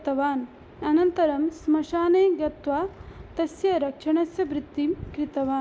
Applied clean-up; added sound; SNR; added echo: none; none; none; none.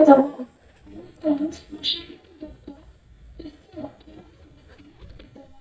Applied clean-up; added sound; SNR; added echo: neural mask model DeepFilterNet 3.